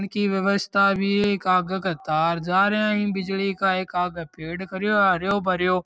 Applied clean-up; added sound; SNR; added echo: none; none; none; none.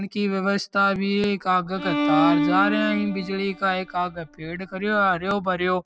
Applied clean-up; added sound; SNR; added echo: none; Bowed string instrument; 3 dB; none.